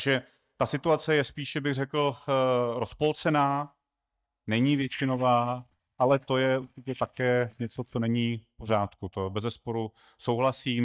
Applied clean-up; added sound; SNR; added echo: neural mask model DeepFilterNet 3.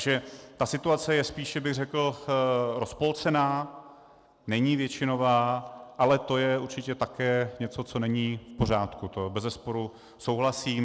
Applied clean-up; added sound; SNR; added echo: none; none; none; none.